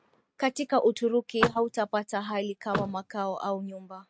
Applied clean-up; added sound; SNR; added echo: neural mask model RNNoise.